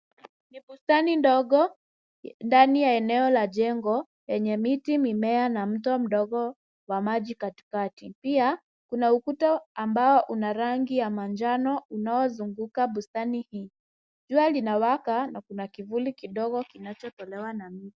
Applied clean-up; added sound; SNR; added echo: none; none; none; none.